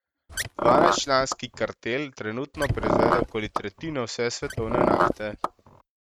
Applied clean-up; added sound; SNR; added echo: neural mask model RNNoise.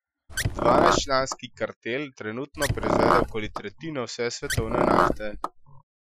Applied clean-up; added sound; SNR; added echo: classical method Wiener filter.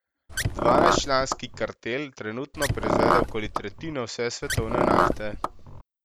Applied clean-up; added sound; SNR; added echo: none; Car; -4 dB; none.